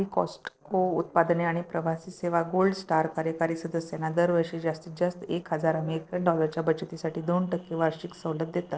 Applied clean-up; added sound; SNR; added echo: neural separator model SepFormer DNS4.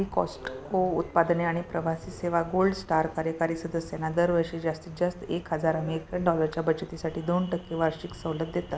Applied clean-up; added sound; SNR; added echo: none; Insect; 19 dB; none.